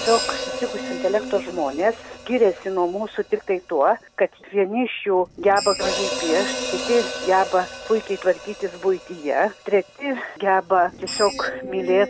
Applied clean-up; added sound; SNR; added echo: none; Hi-hat + Screech; 10 dB; none.